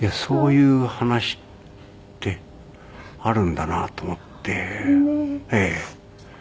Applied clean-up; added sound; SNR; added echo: none; none; none; none.